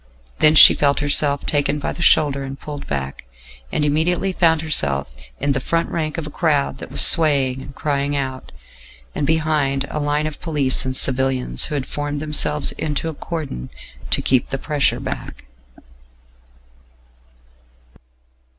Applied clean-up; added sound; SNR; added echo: none; none; none; none.